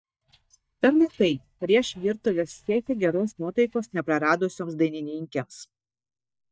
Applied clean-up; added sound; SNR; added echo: neural mask model DeepFilterNet 3.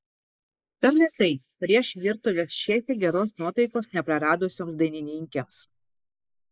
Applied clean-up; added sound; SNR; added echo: neural mask model Resemble Enhance denoiser.